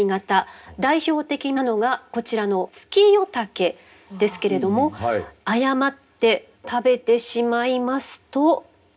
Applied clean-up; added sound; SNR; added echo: none; none; none; reverberation time 0.3 s.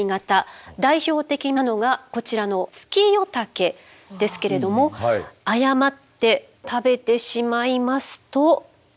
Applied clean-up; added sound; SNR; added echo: none; none; none; none.